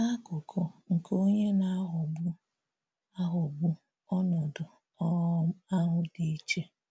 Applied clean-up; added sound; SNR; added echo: none; none; none; none.